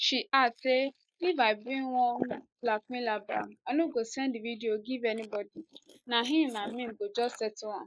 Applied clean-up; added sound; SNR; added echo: neural mask model Resemble Enhance denoiser.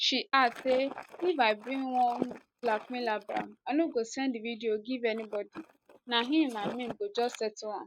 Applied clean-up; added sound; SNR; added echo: neural mask model RNNoise.